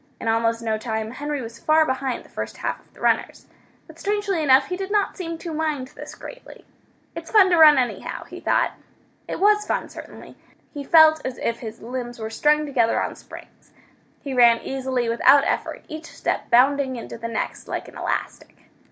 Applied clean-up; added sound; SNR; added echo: none; none; none; none.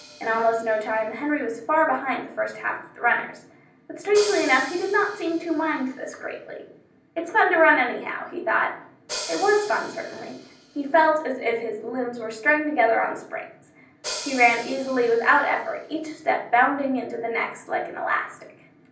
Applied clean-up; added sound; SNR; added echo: none; Hi-hat; 18 dB; reverberation time 0.6 s.